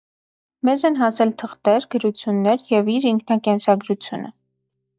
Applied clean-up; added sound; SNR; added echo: neural mask model DeepFilterNet 3.